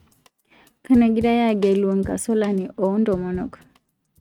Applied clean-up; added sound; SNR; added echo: neural mask model RNNoise.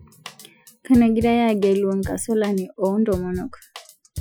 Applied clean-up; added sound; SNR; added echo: classical method Wiener filter.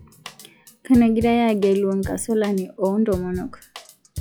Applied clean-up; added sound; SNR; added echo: classical method log-MMSE.